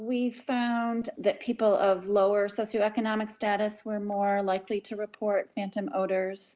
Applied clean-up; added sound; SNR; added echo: none; none; none; none.